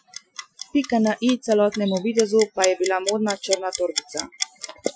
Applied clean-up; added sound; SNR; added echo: classical method Wiener filter.